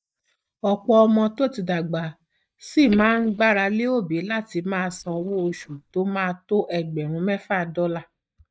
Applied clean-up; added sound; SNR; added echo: neural mask model DeepFilterNet 3.